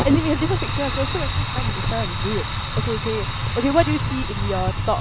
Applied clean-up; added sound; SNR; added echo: none; Fire; -1 dB; none.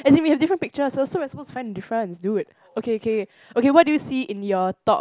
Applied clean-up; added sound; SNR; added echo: none; none; none; none.